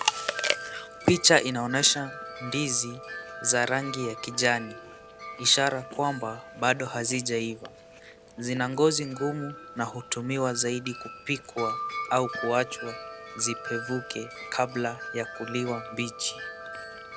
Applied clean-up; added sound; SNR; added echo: none; Chewing, mastication + Wind chime; 9 dB; none.